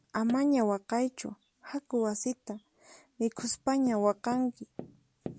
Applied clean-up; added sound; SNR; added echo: none; Tap; 19 dB; none.